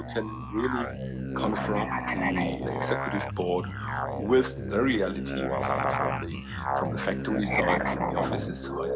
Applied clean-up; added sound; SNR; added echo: none; Musical instrument; 0 dB; reverberation time 0.9 s.